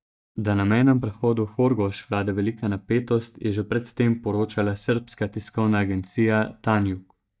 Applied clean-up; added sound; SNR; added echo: neural mask model DeepFilterNet 3.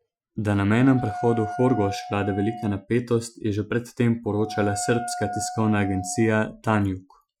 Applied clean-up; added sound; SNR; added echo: classical method Wiener filter.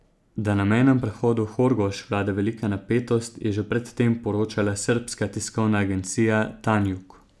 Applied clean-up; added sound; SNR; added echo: none; none; none; none.